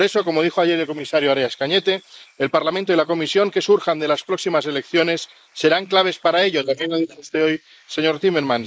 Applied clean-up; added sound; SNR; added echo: neural mask model Resemble Enhance denoiser.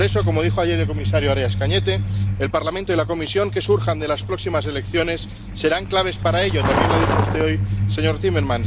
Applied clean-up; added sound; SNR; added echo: none; Truck; 0 dB; none.